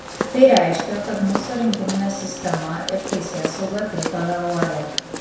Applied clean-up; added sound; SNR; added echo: none; Walk, footsteps; 7 dB; reverberation time 0.7 s.